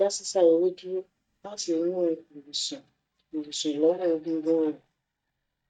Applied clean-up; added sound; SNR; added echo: neural mask model DeepFilterNet 3.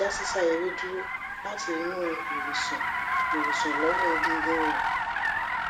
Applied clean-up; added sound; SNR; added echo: none; Car; -3 dB; none.